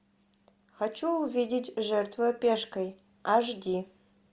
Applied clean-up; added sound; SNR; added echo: none; none; none; none.